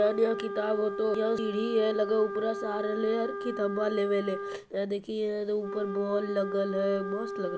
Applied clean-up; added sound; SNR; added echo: none; Wind instrument, woodwind instrument; 7 dB; none.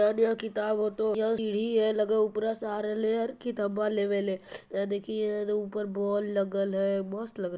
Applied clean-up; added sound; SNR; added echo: none; none; none; none.